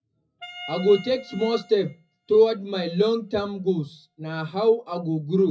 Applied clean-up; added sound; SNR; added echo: classical method WPE with log-MMSE.